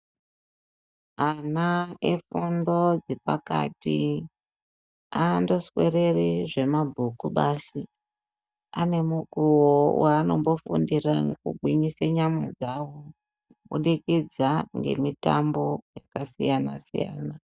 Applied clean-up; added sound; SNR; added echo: neural mask model DeepFilterNet 3.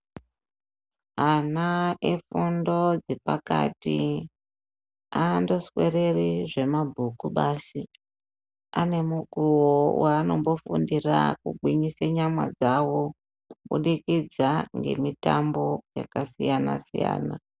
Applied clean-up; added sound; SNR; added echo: none; none; none; none.